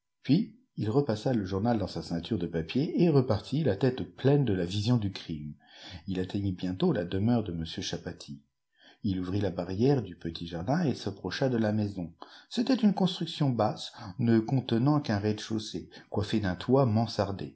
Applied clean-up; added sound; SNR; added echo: none; none; none; none.